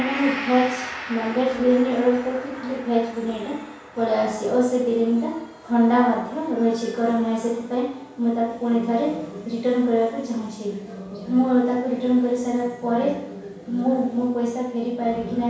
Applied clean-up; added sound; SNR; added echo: none; Gong; 18 dB; reverberation time 0.7 s.